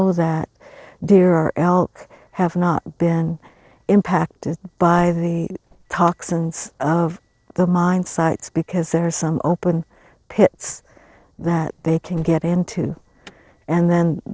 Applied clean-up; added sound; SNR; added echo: neural separator model SepFormer DNS4.